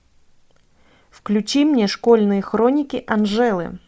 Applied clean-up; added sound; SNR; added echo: none; none; none; none.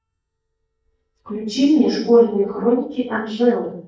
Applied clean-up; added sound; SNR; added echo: neural mask model DeepFilterNet 3.